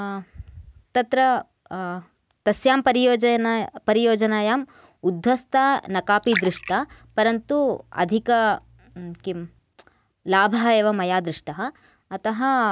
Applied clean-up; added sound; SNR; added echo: none; Liquid; 15 dB; none.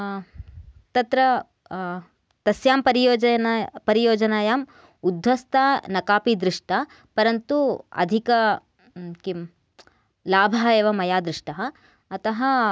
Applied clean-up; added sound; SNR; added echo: none; none; none; none.